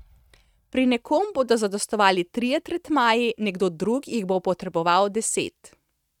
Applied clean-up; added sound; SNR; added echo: neural mask model RNNoise.